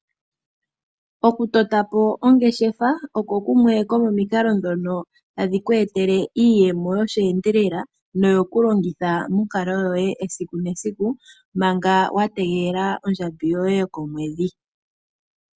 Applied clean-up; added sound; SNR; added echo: none; none; none; none.